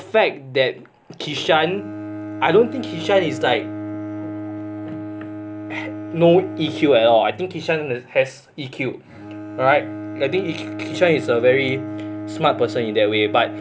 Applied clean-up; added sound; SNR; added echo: none; Bowed string instrument; 10 dB; none.